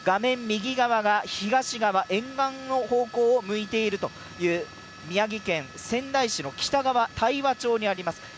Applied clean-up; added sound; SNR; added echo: none; none; none; none.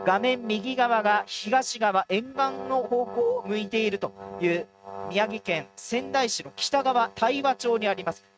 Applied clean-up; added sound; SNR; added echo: neural mask model RNNoise.